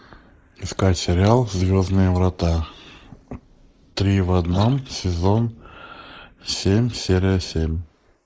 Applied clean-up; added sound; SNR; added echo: neural mask model Resemble Enhance denoiser.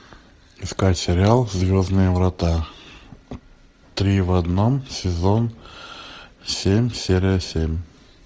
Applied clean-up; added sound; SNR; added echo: none; none; none; none.